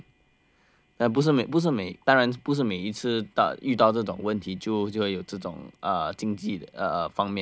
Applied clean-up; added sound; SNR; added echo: none; none; none; none.